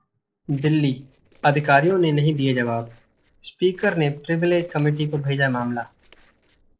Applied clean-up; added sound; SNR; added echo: neural separator model SepFormer DNS4.